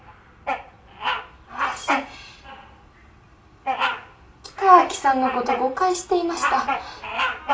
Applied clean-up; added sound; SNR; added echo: none; Bird vocalization, bird call, bird song; 4 dB; reverberation time 0.2 s.